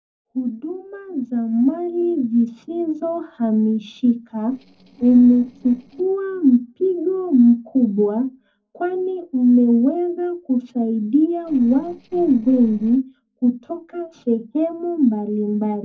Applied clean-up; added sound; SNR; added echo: neural separator model SepFormer DNS4.